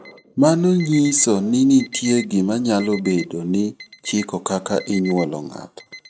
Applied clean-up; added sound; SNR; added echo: neural mask model RNNoise.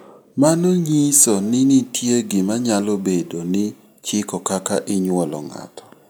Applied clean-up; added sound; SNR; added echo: none; none; none; none.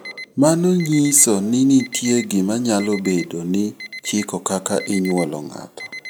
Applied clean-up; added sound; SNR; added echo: none; Alarm; 17 dB; none.